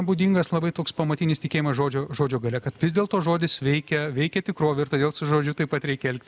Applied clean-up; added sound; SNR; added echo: none; none; none; none.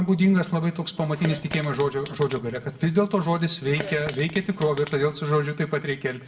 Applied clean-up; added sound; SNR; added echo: none; Fart; 11 dB; reverberation time 1.1 s.